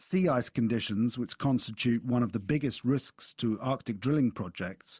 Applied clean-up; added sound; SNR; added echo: none; none; none; none.